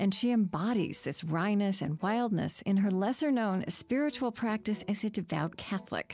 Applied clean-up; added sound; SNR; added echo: none; none; none; none.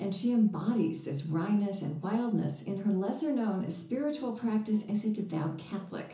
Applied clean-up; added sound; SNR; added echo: none; none; none; reverberation time 0.7 s.